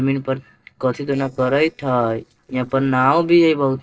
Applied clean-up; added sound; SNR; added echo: neural separator model SepFormer DNS4.